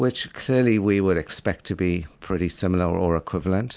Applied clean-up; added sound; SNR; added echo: none; none; none; none.